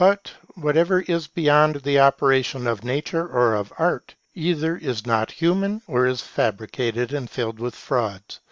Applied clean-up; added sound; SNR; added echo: none; none; none; none.